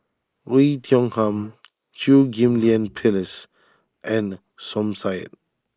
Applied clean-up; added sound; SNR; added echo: neural mask model Resemble Enhance denoiser.